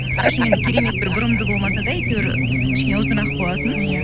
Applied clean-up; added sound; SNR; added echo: none; Race car, auto racing / Alarm; -3 dB; none.